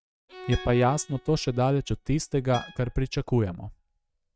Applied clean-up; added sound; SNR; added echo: neural mask model RNNoise.